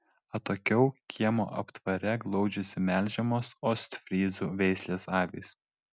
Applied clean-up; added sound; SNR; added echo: none; none; none; none.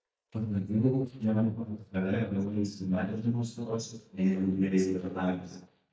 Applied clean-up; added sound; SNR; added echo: neural mask model DeepFilterNet 3.